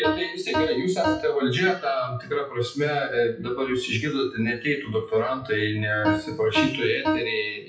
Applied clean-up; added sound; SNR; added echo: classical method WPE with log-MMSE.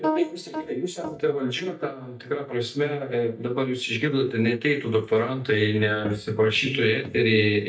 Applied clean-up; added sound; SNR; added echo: neural mask model DeepFilterNet 3.